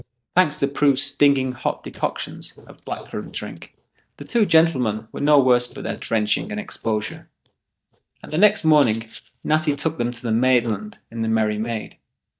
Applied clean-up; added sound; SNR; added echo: neural mask model DeepFilterNet 3.